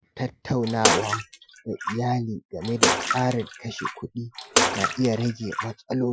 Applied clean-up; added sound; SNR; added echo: classical method Wiener filter.